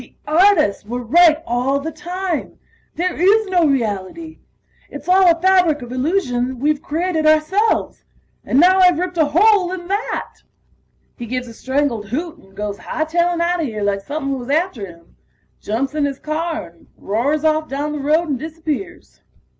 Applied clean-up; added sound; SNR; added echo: none; none; none; none.